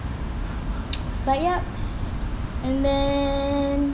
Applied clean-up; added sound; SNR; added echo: none; Knock; 12 dB; none.